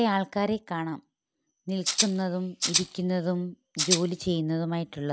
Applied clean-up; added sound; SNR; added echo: none; Rattle (instrument); -1 dB; none.